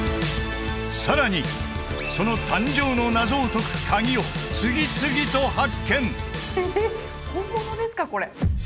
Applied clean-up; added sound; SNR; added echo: none; none; none; none.